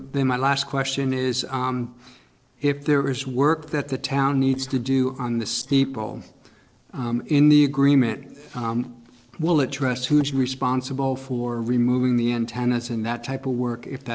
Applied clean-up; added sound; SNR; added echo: neural separator model SepFormer DNS4.